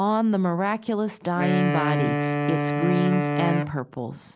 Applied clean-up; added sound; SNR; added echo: none; Wind instrument, woodwind instrument; 1 dB; none.